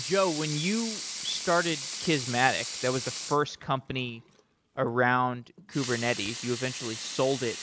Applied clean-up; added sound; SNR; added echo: none; Sink (filling or washing) / Water tap, faucet / Liquid; 9 dB; none.